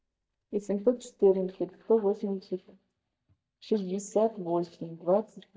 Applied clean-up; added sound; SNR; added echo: neural mask model DeepFilterNet 3.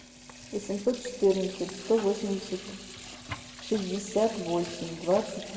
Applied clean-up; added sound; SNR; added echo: none; Sink (filling or washing) / Water tap, faucet; 14 dB; reverberation time 1.3 s.